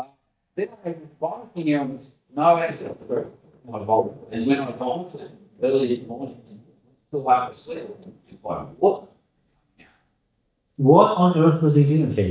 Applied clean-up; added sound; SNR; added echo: neural mask model DeepFilterNet 3.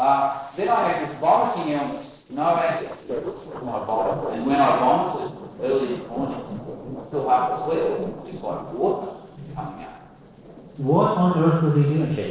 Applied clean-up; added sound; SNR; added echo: neural separator model SepFormer DNS4.